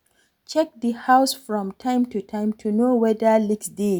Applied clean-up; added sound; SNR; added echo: none; none; none; none.